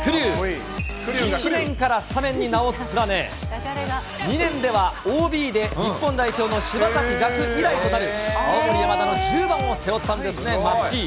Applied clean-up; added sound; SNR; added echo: none; none; none; none.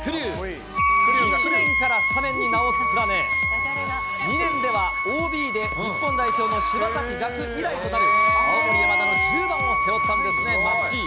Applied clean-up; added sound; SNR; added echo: none; Wind instrument, woodwind instrument; -5 dB; none.